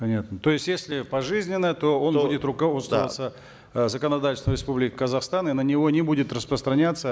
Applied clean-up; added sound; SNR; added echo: none; none; none; none.